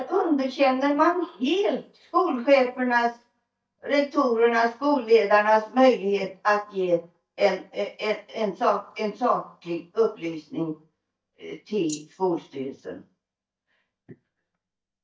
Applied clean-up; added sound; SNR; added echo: neural mask model DeepFilterNet 3.